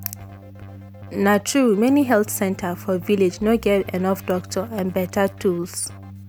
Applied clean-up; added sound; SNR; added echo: none; Keyboard (musical); 17 dB; none.